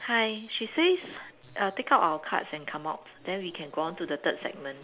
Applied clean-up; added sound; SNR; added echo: none; none; none; none.